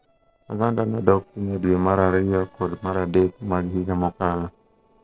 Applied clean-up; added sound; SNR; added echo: neural separator model SepFormer DNS4.